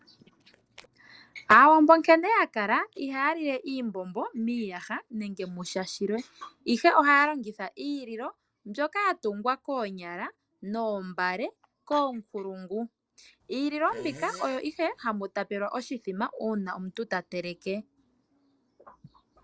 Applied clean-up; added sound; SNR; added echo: neural separator model SepFormer DNS4.